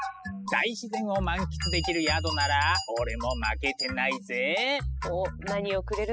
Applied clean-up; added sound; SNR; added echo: classical method spectral subtraction.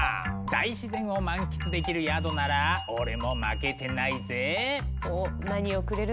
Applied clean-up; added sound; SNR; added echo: none; Bell; 10 dB; none.